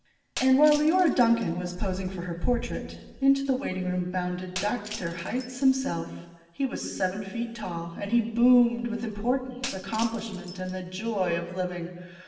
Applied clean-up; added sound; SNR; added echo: none; Shatter; 16 dB; reverberation time 1.2 s.